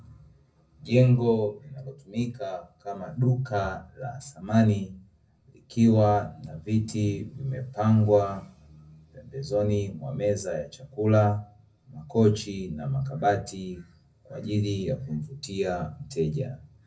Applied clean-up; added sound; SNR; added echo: none; none; none; reverberation time 0.4 s.